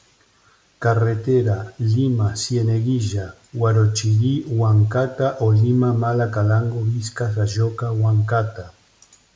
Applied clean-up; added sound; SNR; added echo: none; none; none; none.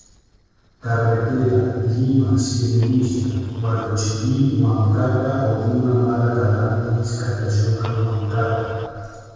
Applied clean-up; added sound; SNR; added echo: neural separator model SepFormer DNS4.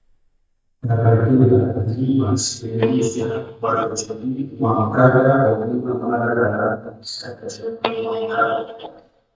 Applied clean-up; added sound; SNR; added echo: neural mask model DeepFilterNet 3.